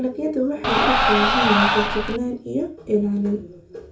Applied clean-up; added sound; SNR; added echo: none; Crowd; -4 dB; reverberation time 0.3 s.